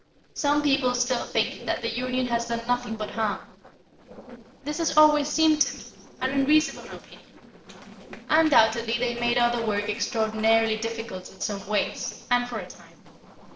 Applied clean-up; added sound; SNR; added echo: neural separator model SepFormer DNS4.